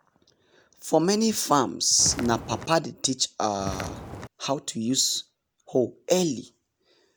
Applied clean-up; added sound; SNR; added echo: none; Walk, footsteps; 9 dB; none.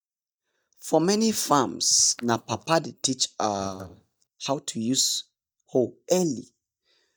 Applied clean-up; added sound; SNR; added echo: neural mask model DeepFilterNet 3.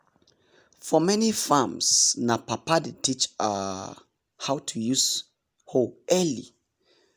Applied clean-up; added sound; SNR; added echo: none; none; none; none.